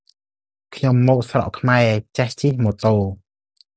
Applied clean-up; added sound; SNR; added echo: none; none; none; none.